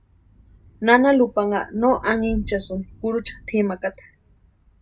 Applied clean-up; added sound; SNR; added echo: none; Thunder / Rain; 18 dB; reverberation time 0.2 s.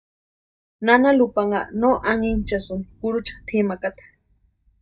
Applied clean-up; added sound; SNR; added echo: neural mask model DeepFilterNet 3.